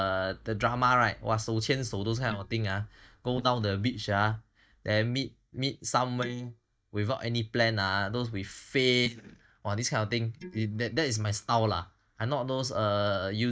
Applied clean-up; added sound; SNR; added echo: neural mask model DeepFilterNet 3.